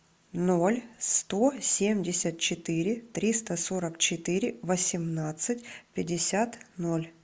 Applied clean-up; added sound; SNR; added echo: none; none; none; none.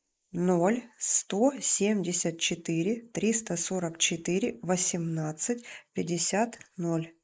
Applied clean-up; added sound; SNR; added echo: neural mask model Resemble Enhance denoiser.